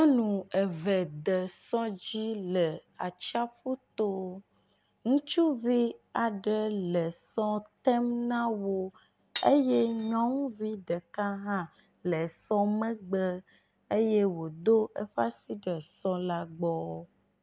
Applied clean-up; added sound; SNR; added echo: none; Glass; 15 dB; none.